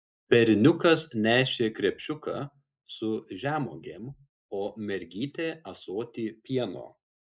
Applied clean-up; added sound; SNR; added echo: neural mask model Resemble Enhance denoiser.